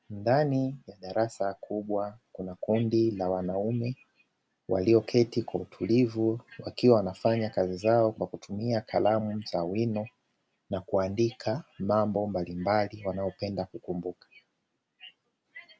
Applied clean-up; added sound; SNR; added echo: none; none; none; none.